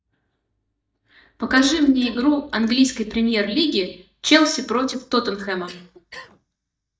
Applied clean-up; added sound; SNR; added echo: neural mask model DeepFilterNet 3.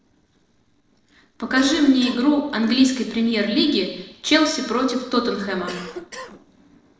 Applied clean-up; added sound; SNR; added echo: neural separator model SepFormer DNS4.